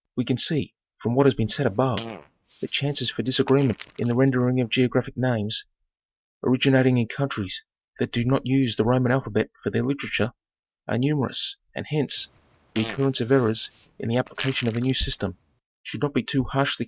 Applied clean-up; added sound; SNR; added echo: neural mask model RNNoise.